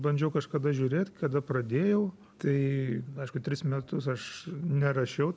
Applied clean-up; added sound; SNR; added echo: none; none; none; none.